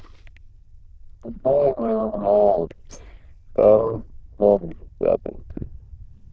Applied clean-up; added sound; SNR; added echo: neural diffusion model UNIVERSE++.